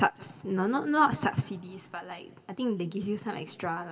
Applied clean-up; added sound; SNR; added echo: none; none; none; reverberation time 1.3 s.